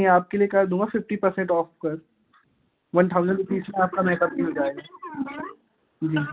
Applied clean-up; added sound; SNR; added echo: none; none; none; none.